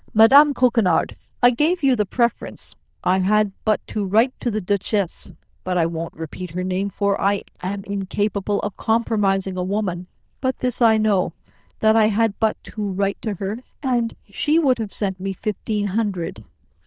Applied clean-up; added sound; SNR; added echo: neural diffusion model UNIVERSE++.